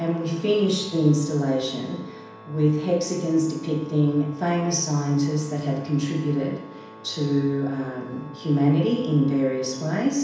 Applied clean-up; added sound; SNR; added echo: none; Organ; 20 dB; reverberation time 0.9 s.